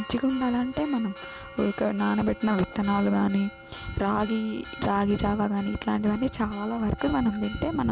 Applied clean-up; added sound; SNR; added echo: none; Church bell; 16 dB; none.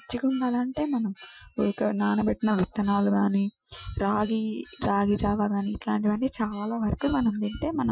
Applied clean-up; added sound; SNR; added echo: classical method Wiener filter.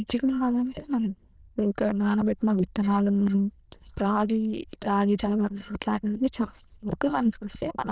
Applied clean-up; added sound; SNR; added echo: neural diffusion model UNIVERSE++.